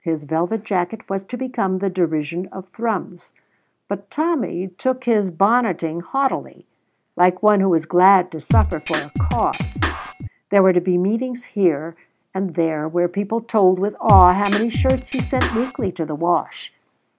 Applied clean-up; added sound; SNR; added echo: none; Drum kit; 1 dB; none.